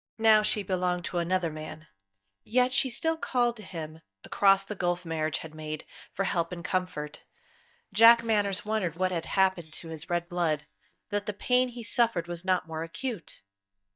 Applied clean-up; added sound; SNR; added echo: neural mask model DeepFilterNet 3.